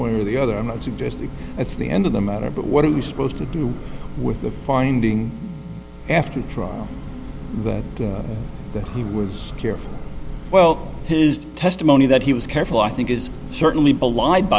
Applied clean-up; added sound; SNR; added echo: none; Train / Breathing; 11 dB; none.